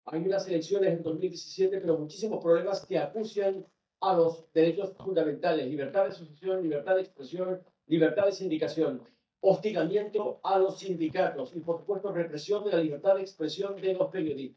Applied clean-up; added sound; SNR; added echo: neural mask model DeepFilterNet 3.